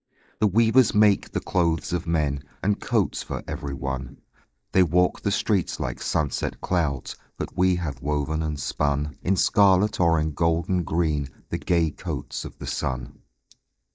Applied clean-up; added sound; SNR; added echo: neural mask model DeepFilterNet 3.